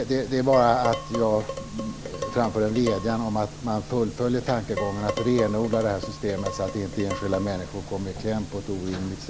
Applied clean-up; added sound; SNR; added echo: none; Dishes, pots, and pans; 10 dB; none.